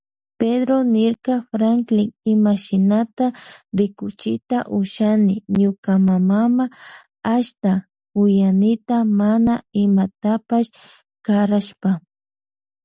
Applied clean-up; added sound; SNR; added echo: none; none; none; none.